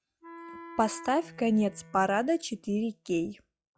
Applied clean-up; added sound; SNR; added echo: classical method log-MMSE.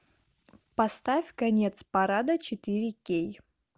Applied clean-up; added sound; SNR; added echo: none; none; none; none.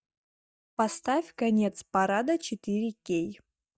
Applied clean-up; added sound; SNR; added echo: neural mask model DeepFilterNet 3.